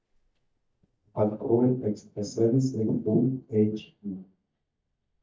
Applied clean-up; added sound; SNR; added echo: neural mask model DeepFilterNet 3.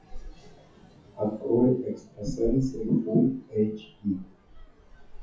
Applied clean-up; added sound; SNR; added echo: classical method WPE with log-MMSE.